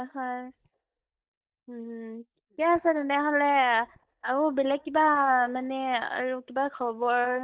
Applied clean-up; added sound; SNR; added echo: neural mask model DeepFilterNet 3.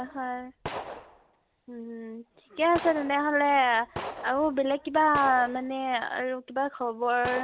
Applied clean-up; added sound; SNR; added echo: none; Gunshot, gunfire; 14 dB; none.